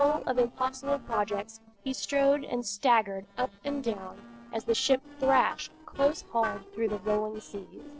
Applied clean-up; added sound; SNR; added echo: neural separator model SepFormer DNS4.